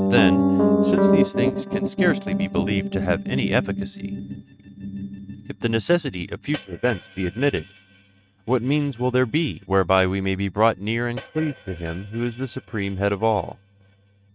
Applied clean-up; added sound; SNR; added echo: neural mask model RNNoise.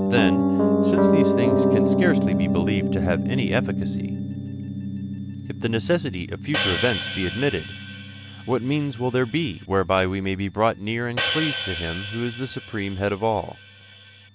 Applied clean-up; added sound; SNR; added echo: none; Hi-hat + Piano; -2 dB; none.